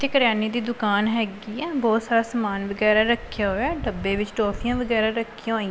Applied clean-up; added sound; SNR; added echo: none; none; none; none.